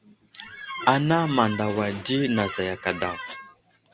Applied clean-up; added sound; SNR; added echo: none; Squeak; 12 dB; none.